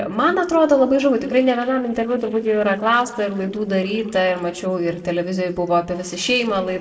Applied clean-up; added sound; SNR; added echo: neural separator model SepFormer DNS4.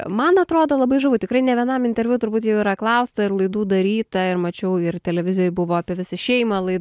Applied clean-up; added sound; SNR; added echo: none; none; none; none.